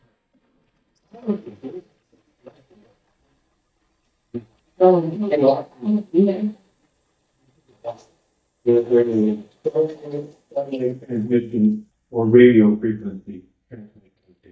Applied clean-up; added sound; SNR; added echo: neural mask model DeepFilterNet 3.